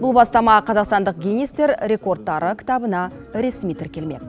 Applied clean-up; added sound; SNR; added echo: none; none; none; none.